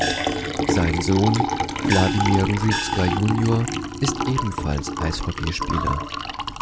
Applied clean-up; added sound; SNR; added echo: none; Gong + Liquid; 1 dB; none.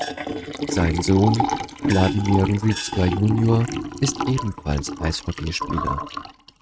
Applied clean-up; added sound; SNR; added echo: neural mask model RNNoise.